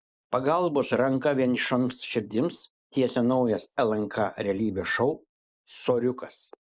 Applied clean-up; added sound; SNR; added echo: neural mask model Resemble Enhance denoiser.